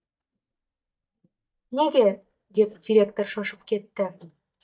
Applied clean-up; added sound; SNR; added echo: neural mask model DeepFilterNet 3.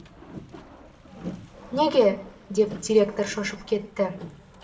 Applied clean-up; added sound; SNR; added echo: none; Boat, Water vehicle; 15 dB; reverberation time 0.6 s.